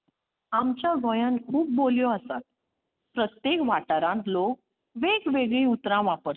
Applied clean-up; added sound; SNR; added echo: none; none; none; none.